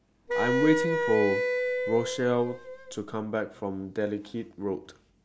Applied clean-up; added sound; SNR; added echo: none; Wind instrument, woodwind instrument; 0 dB; none.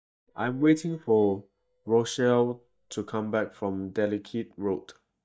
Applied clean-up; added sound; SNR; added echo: neural mask model DeepFilterNet 3.